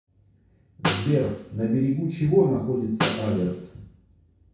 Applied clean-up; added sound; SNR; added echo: none; Snare drum; 6 dB; reverberation time 0.6 s.